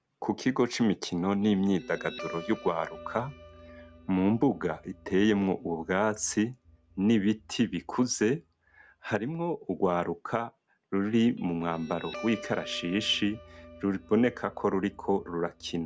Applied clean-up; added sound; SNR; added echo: none; Guitar; 19 dB; none.